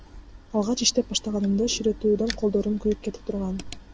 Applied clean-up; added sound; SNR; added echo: none; none; none; none.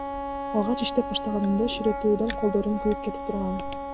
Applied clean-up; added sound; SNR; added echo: none; Wind instrument, woodwind instrument; 7 dB; none.